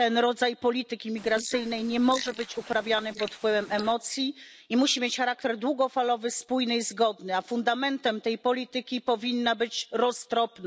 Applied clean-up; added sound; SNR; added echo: neural mask model Resemble Enhance denoiser.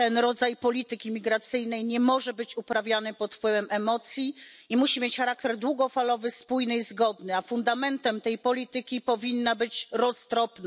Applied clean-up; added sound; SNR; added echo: none; none; none; none.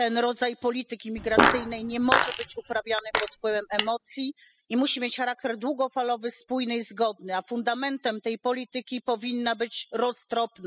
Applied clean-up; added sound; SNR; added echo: classical method spectral subtraction.